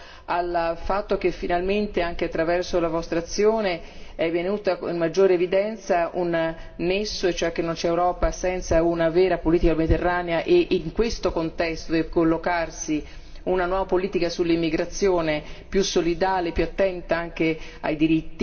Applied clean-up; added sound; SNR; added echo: none; Bark; 15 dB; reverberation time 1.1 s.